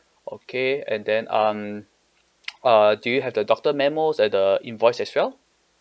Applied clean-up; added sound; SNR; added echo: none; none; none; none.